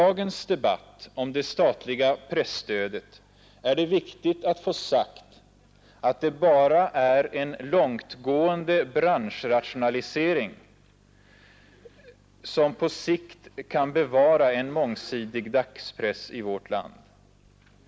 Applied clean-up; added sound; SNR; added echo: none; none; none; none.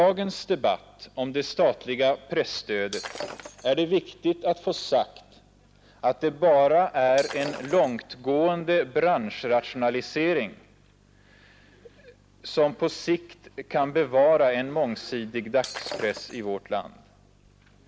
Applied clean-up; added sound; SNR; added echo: none; Shatter; 14 dB; none.